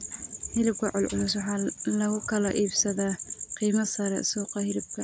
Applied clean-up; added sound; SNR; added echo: none; none; none; none.